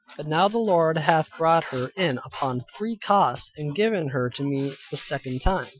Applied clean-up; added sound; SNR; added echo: classical method Wiener filter.